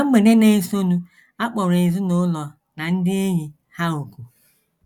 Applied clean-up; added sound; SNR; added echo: none; none; none; none.